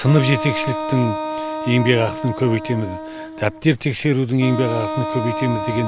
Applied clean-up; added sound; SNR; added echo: none; Wind instrument, woodwind instrument; 7 dB; none.